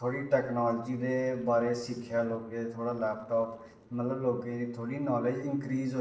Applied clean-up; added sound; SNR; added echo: neural separator model SepFormer DNS4.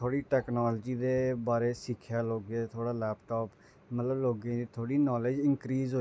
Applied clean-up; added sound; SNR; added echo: none; none; none; none.